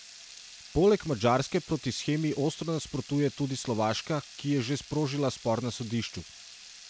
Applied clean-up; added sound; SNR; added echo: none; Water tap, faucet / Liquid; 18 dB; none.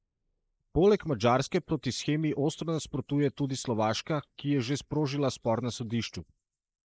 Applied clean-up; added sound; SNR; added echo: neural mask model Resemble Enhance denoiser.